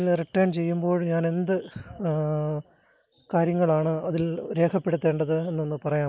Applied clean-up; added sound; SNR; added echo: none; none; none; none.